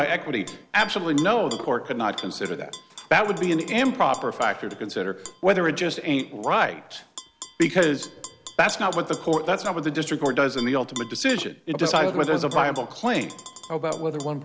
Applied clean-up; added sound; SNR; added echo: none; Tap / Glass; 17 dB; none.